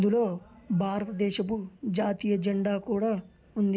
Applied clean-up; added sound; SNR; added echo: none; none; none; none.